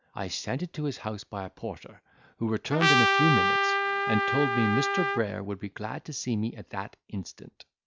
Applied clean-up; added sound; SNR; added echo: none; Trumpet; -5 dB; none.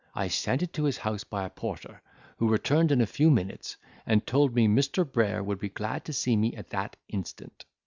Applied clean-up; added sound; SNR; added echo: none; none; none; none.